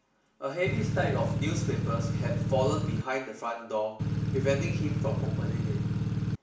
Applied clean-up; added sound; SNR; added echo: none; Engine / Truck / Car; -4 dB; reverberation time 0.7 s.